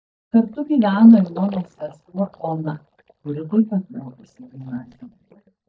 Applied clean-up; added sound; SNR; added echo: neural mask model DeepFilterNet 3.